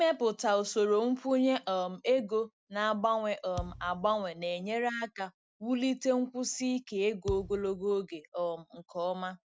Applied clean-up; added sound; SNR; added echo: none; Thump, thud; 13 dB; none.